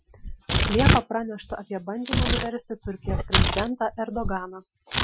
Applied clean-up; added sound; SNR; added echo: classical method Wiener filter.